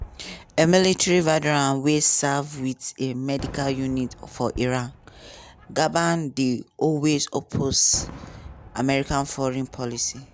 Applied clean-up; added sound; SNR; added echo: none; Fireworks; 19 dB; none.